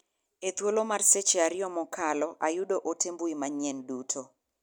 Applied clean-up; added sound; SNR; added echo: none; none; none; none.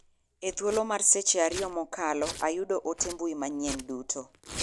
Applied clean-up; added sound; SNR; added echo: none; Domestic sounds, home sounds; 12 dB; none.